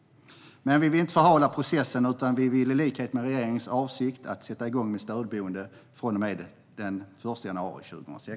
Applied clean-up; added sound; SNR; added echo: none; none; none; none.